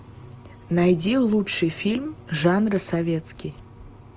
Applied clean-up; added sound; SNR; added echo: none; none; none; none.